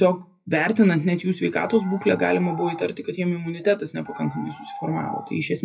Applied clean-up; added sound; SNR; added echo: classical method WPE with log-MMSE.